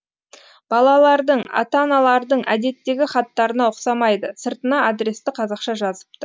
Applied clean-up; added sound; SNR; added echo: none; none; none; none.